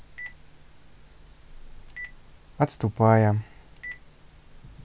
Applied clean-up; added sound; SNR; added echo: none; Telephone; 19 dB; none.